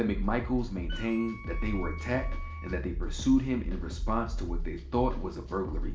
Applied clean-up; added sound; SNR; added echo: none; Wind instrument, woodwind instrument; 17 dB; reverberation time 0.5 s.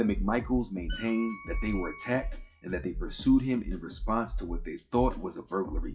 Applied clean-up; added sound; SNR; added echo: classical method WPE with log-MMSE.